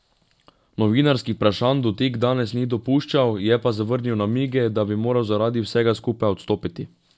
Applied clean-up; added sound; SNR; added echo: none; none; none; none.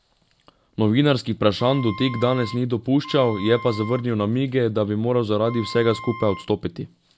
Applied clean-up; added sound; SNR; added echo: none; Wind instrument, woodwind instrument; 15 dB; none.